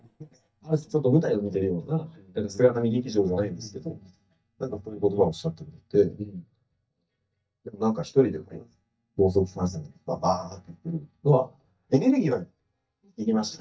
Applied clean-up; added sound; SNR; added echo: neural mask model DeepFilterNet 3.